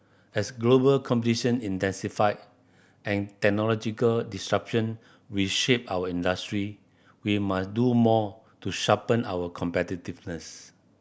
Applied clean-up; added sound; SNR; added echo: none; none; none; none.